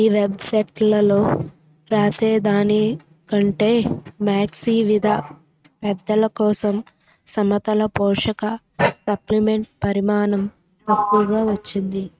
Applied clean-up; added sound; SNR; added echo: neural mask model RNNoise.